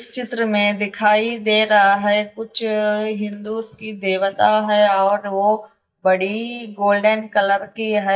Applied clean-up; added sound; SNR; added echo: neural mask model DeepFilterNet 3.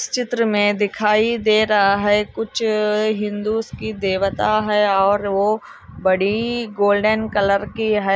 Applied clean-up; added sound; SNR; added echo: none; none; none; none.